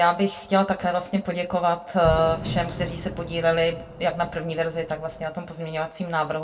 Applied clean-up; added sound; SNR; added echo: none; Fireworks; 9 dB; reverberation time 0.2 s.